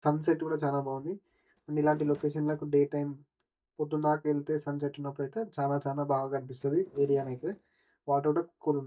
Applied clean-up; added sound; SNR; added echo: neural mask model DeepFilterNet 3.